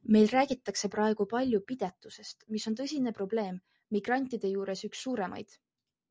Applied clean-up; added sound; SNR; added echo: none; none; none; none.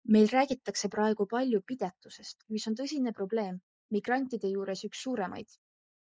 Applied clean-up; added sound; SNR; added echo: neural mask model Resemble Enhance denoiser.